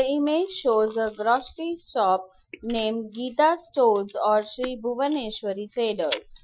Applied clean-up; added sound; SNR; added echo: classical method Wiener filter.